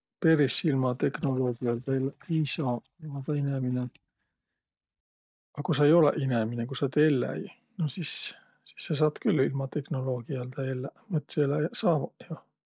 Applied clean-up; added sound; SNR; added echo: neural mask model DeepFilterNet 3.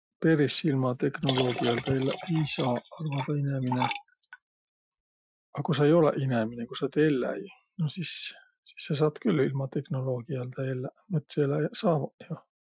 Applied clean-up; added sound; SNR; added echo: classical method Wiener filter.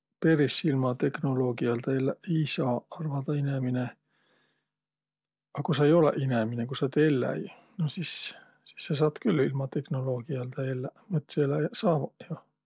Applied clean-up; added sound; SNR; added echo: none; none; none; none.